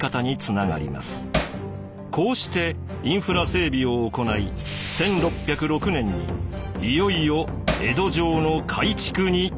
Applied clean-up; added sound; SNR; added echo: none; Hammer; 4 dB; none.